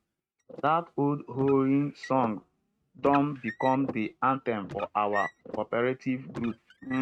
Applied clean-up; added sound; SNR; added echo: neural mask model RNNoise.